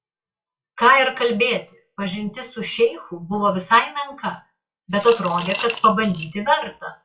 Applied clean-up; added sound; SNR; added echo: classical method WPE with log-MMSE.